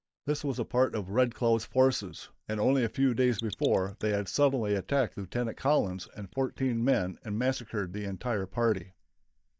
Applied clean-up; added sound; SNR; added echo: neural mask model DeepFilterNet 3.